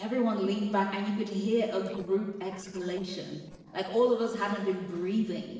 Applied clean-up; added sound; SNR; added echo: neural separator model SepFormer DNS4.